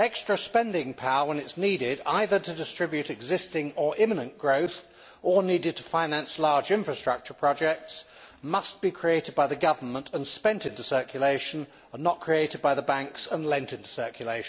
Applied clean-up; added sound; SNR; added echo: none; none; none; none.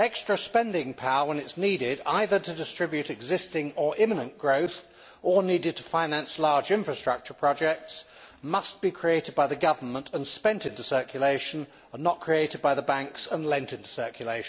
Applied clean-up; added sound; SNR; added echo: none; Bark; 19 dB; none.